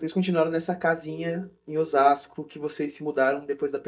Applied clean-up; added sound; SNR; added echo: neural mask model DeepFilterNet 3.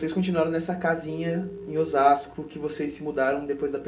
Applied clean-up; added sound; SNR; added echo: none; Telephone; 13 dB; reverberation time 0.3 s.